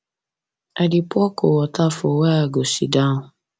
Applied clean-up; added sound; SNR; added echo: none; none; none; none.